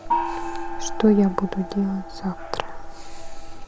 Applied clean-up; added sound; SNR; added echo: none; Gong; 4 dB; none.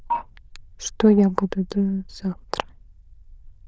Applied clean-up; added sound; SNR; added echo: neural diffusion model UNIVERSE++.